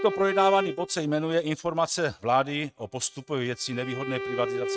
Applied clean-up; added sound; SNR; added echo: neural mask model RNNoise.